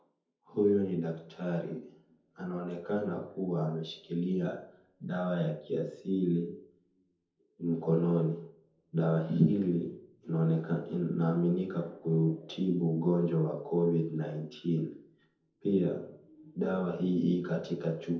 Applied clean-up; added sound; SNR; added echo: none; none; none; reverberation time 0.5 s.